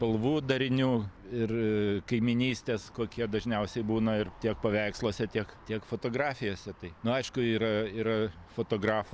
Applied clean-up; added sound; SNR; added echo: none; none; none; none.